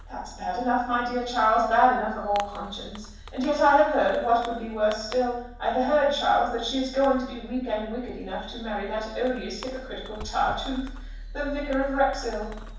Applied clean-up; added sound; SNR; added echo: none; Fireworks; 15 dB; reverberation time 0.7 s.